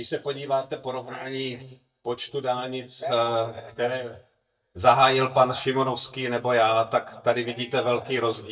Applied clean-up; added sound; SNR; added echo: neural mask model DeepFilterNet 3.